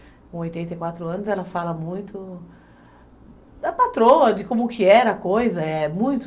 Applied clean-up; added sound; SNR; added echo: none; none; none; none.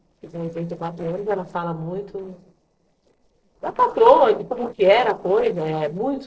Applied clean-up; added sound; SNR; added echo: neural separator model SepFormer DNS4.